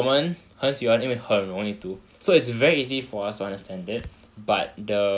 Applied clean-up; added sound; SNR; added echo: none; none; none; none.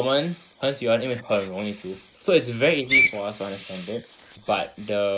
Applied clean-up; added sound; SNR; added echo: neural mask model Resemble Enhance denoiser.